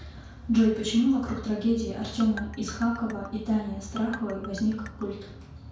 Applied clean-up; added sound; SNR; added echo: none; Marimba, xylophone; 16 dB; reverberation time 0.5 s.